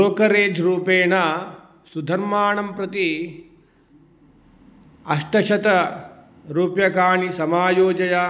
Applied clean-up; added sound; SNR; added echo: none; none; none; none.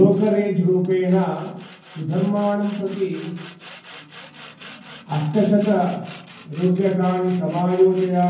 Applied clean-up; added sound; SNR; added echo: none; Sawing; 18 dB; reverberation time 0.9 s.